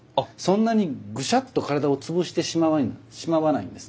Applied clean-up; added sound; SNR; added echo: none; none; none; none.